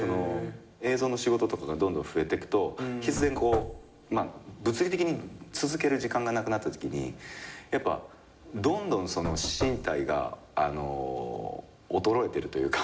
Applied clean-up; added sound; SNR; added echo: none; Knock / Wood; 7 dB; reverberation time 1.3 s.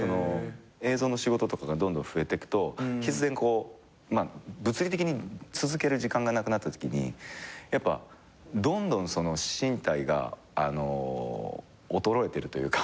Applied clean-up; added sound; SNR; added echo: none; none; none; none.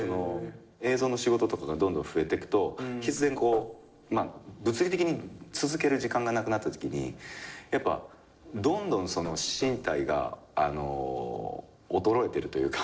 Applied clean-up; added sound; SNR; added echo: neural separator model SepFormer DNS4.